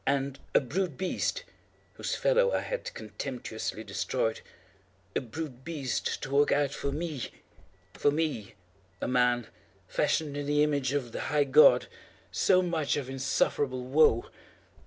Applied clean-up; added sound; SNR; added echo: none; Alarm; 18 dB; none.